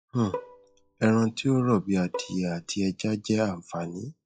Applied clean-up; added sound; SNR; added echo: classical method log-MMSE.